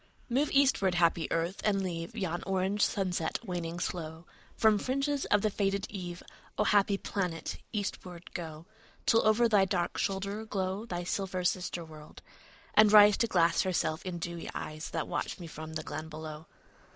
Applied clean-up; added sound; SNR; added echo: neural mask model Resemble Enhance denoiser.